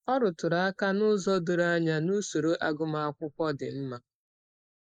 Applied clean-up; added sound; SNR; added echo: neural mask model Resemble Enhance denoiser.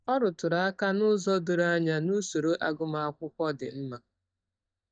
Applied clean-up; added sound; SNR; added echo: neural mask model DeepFilterNet 3.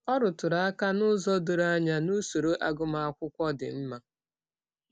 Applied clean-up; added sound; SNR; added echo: none; none; none; none.